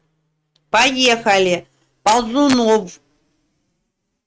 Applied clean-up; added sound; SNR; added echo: neural mask model RNNoise.